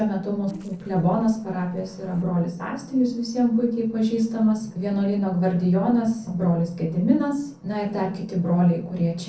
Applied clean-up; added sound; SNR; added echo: neural separator model SepFormer DNS4.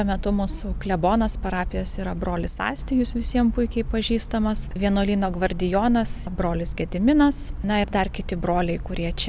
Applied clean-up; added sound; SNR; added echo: none; none; none; none.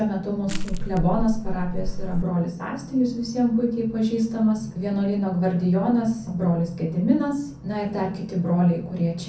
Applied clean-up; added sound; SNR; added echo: none; Crushing; 2 dB; reverberation time 0.6 s.